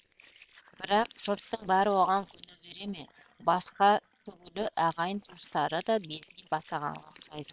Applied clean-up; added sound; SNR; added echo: neural separator model SepFormer WHAM!.